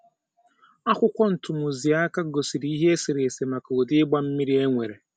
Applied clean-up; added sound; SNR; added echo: none; none; none; none.